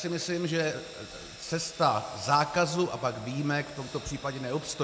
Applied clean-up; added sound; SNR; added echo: none; Sawing; 17 dB; reverberation time 0.8 s.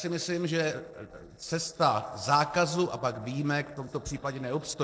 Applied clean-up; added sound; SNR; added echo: neural separator model SepFormer DNS4.